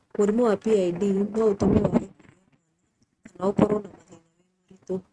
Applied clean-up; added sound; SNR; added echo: neural mask model RNNoise.